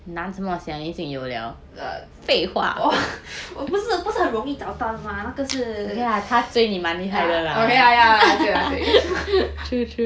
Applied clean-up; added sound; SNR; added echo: none; none; none; none.